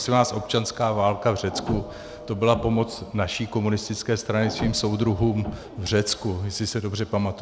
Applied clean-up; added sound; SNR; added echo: none; Printer; 12 dB; none.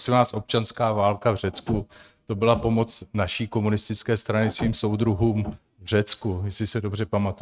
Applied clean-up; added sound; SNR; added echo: neural mask model RNNoise.